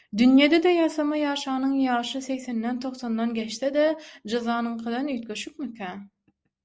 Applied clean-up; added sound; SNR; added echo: none; none; none; none.